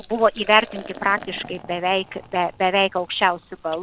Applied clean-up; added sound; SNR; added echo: none; Liquid; 19 dB; none.